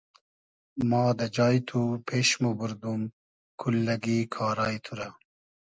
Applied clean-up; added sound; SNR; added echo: none; none; none; none.